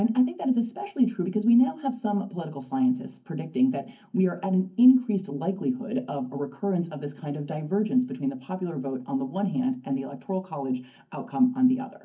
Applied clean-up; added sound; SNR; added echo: none; none; none; reverberation time 0.3 s.